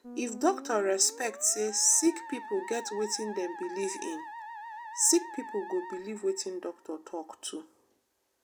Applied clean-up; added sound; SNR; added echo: none; Musical instrument; 13 dB; none.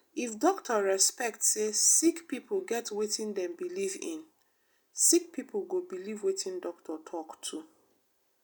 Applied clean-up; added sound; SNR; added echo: none; none; none; none.